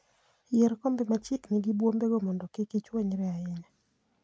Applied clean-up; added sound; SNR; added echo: none; none; none; none.